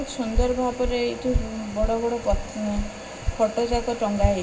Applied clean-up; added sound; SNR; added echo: none; Walk, footsteps; 3 dB; reverberation time 0.4 s.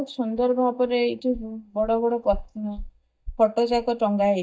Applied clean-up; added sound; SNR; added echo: neural mask model DeepFilterNet 3.